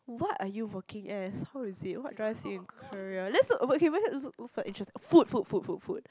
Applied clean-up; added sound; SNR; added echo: none; none; none; none.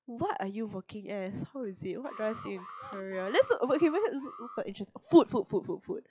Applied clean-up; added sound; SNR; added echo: classical method log-MMSE.